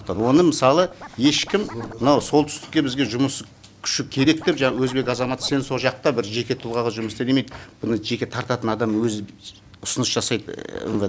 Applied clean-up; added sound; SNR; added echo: none; Scratching (performance technique); 18 dB; none.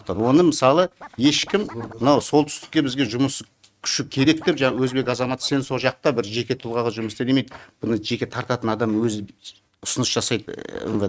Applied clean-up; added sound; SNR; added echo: neural mask model RNNoise.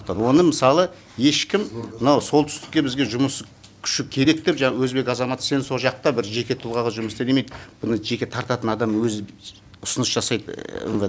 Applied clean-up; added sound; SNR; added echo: none; none; none; none.